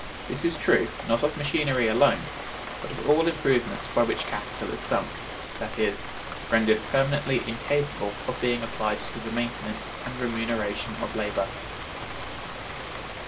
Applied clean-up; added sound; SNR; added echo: none; Rain; 8 dB; none.